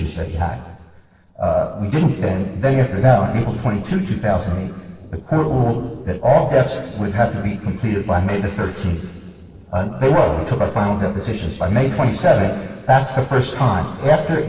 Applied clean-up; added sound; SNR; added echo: neural separator model SepFormer DNS4.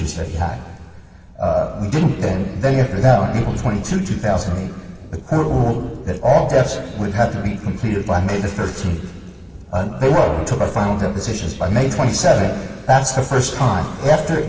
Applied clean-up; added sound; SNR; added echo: none; Thunderstorm; 19 dB; reverberation time 2.0 s.